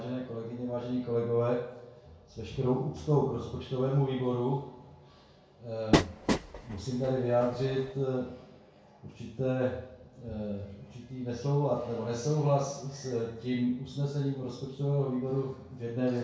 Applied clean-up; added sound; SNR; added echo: none; Train; 0 dB; reverberation time 0.6 s.